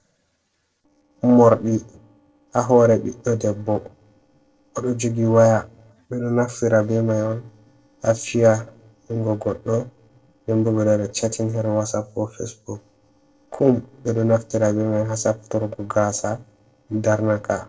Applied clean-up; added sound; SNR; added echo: neural separator model SepFormer DNS4.